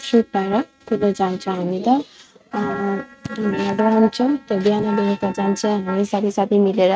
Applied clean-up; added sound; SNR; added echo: neural mask model RNNoise.